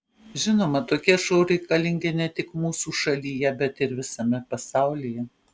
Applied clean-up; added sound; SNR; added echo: none; none; none; none.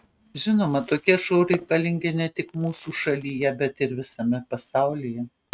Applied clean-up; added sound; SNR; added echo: neural mask model RNNoise.